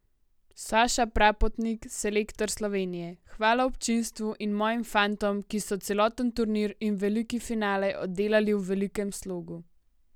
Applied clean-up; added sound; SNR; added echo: none; none; none; none.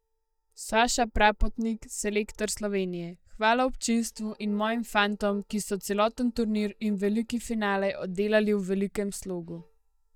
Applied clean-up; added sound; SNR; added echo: neural mask model DeepFilterNet 3.